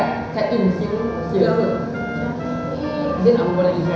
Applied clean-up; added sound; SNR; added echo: none; Trumpet; 15 dB; reverberation time 1.0 s.